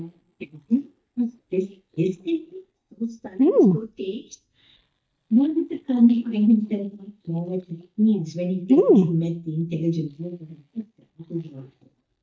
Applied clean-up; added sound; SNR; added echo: neural mask model DeepFilterNet 3.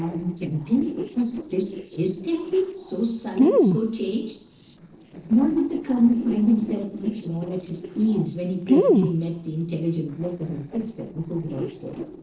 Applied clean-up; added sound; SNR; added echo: neural separator model SepFormer DNS4.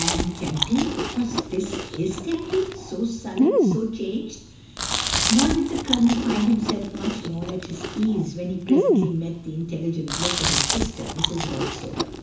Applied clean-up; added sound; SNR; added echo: none; Chewing, mastication; 0 dB; reverberation time 0.6 s.